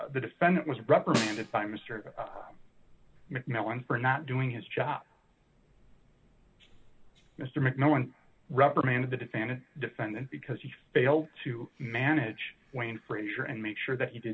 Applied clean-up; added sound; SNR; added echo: none; Snare drum; 5 dB; none.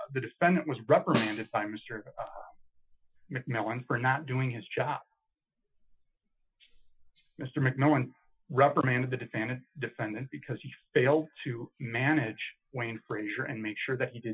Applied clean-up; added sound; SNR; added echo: classical method Wiener filter.